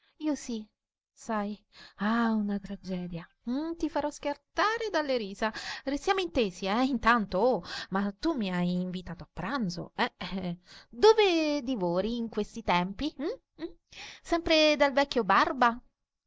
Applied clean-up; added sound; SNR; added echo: neural mask model DeepFilterNet 3.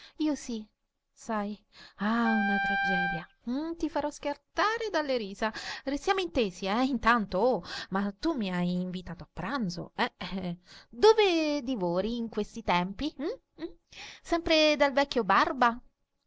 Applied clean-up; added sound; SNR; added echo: none; Wind instrument, woodwind instrument; 3 dB; none.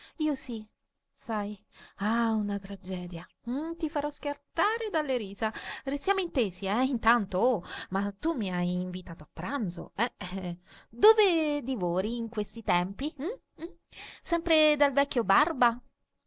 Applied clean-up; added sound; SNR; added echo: none; none; none; none.